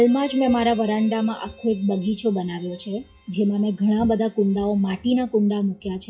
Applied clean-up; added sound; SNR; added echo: classical method WPE with log-MMSE.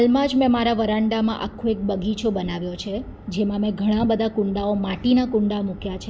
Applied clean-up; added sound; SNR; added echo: none; none; none; none.